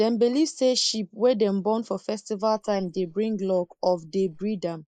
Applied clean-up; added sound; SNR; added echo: neural mask model Resemble Enhance denoiser.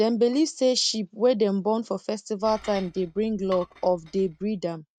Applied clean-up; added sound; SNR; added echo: neural mask model RNNoise.